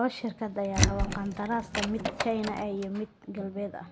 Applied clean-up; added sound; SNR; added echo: none; Door; 0 dB; none.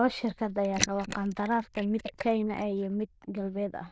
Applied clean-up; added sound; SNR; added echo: neural diffusion model UNIVERSE++.